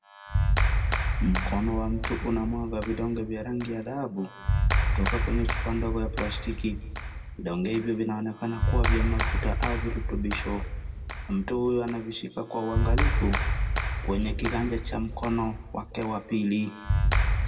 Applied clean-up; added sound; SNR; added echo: none; Clapping; -3 dB; reverberation time 1.3 s.